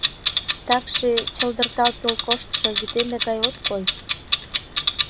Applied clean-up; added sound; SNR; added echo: none; Clock; -1 dB; none.